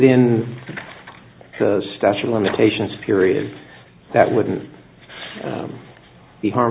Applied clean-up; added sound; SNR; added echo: none; none; none; none.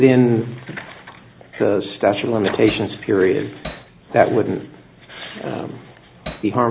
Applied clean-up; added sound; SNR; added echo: none; Hammer; 15 dB; none.